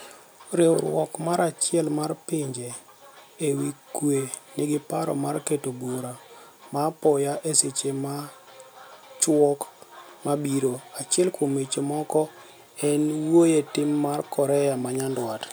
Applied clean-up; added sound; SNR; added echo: none; none; none; none.